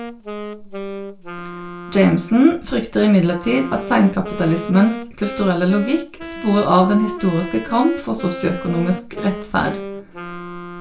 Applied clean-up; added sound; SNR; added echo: none; Wind instrument, woodwind instrument; 12 dB; reverberation time 0.3 s.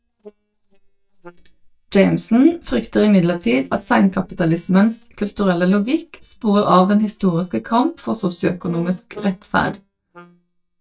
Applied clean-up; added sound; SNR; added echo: neural mask model DeepFilterNet 3.